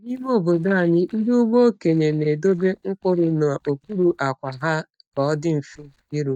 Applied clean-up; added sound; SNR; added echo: neural mask model DeepFilterNet 3.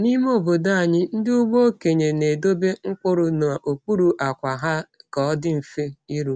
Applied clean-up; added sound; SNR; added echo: none; none; none; none.